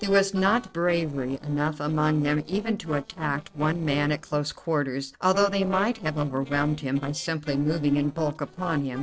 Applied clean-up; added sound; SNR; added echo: neural separator model SepFormer DNS4.